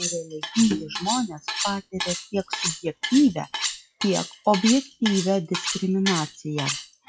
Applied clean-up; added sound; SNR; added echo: classical method log-MMSE.